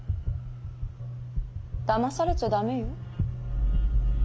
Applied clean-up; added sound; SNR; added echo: none; none; none; none.